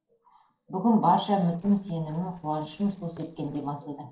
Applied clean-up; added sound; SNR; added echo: neural separator model SepFormer DNS4.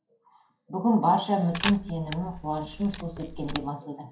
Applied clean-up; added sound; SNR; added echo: none; Camera; 9 dB; reverberation time 0.5 s.